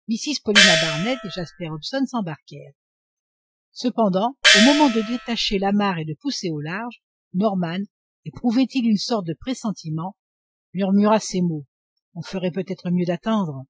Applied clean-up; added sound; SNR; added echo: classical method Wiener filter.